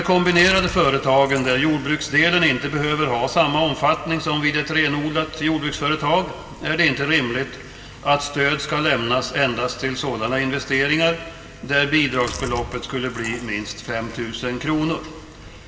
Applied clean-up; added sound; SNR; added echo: none; Chewing, mastication; 19 dB; reverberation time 2.7 s.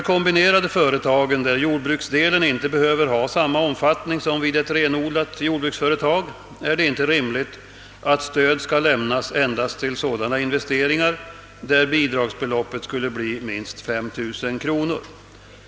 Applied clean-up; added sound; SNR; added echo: none; none; none; none.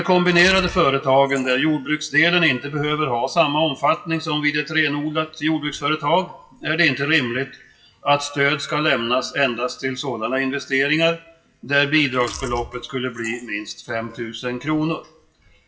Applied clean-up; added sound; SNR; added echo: classical method WPE with log-MMSE.